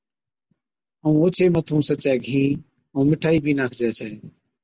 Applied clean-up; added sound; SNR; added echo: none; none; none; none.